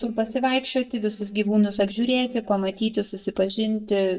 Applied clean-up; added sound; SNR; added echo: neural mask model DeepFilterNet 3.